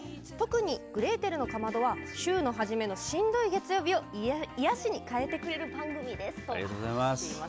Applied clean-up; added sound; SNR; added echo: none; Ringtone / Keyboard (musical); 13 dB; none.